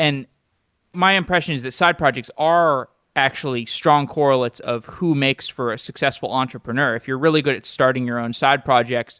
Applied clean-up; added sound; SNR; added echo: none; none; none; none.